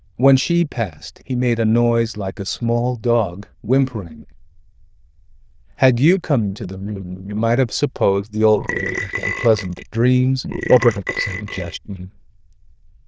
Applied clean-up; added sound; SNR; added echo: neural diffusion model UNIVERSE++.